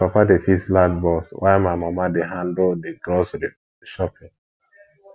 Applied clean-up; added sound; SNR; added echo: none; none; none; none.